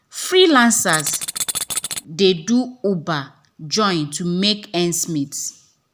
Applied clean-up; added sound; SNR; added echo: none; Tools; 5 dB; none.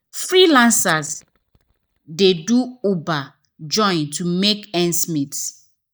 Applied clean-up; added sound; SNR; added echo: neural mask model DeepFilterNet 3.